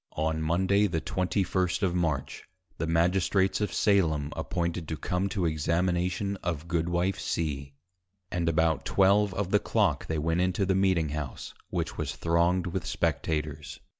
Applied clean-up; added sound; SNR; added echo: none; none; none; none.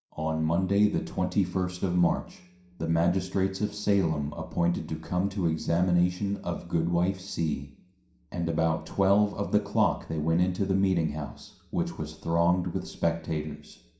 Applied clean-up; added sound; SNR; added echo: none; none; none; reverberation time 0.5 s.